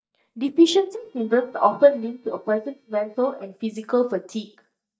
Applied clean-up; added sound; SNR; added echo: neural mask model DeepFilterNet 3.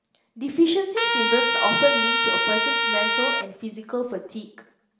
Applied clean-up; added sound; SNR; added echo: none; Trumpet; -4 dB; reverberation time 0.6 s.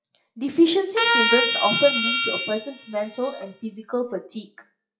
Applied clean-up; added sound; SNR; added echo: classical method WPE with log-MMSE.